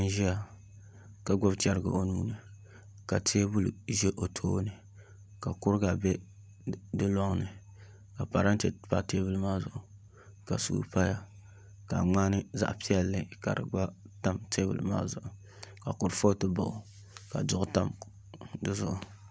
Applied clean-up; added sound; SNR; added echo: none; none; none; none.